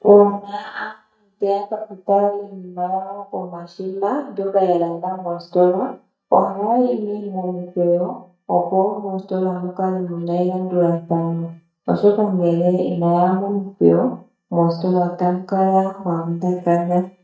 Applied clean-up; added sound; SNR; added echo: neural mask model DeepFilterNet 3.